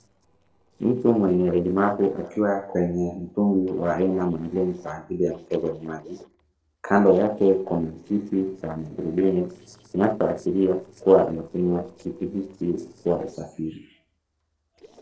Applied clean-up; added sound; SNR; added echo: neural separator model SepFormer DNS4.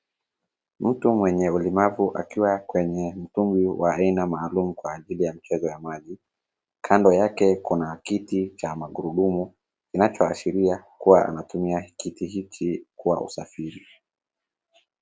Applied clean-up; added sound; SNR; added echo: none; none; none; none.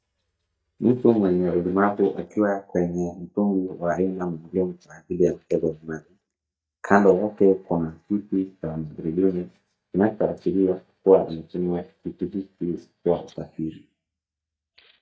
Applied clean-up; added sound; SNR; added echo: neural mask model DeepFilterNet 3.